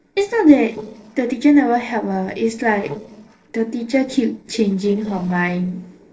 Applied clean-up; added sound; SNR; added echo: neural separator model SepFormer DNS4.